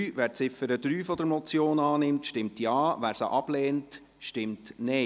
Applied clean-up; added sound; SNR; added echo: none; none; none; none.